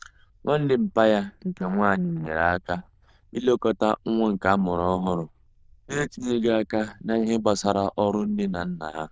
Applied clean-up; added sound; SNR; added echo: neural diffusion model UNIVERSE++.